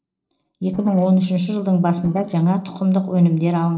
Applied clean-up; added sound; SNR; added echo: neural separator model SepFormer DNS4.